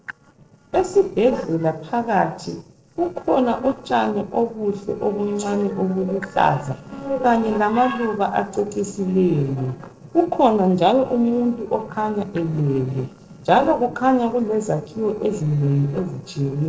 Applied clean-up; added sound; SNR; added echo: neural separator model SepFormer DNS4.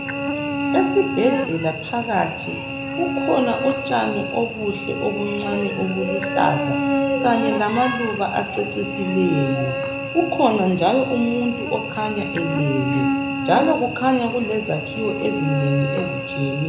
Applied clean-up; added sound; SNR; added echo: none; Cricket / Buzz; 4 dB; reverberation time 0.8 s.